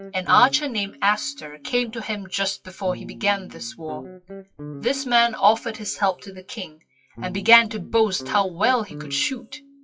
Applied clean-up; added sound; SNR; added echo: classical method WPE with log-MMSE.